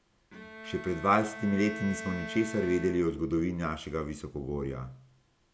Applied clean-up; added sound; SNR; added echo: none; Bowed string instrument; 13 dB; none.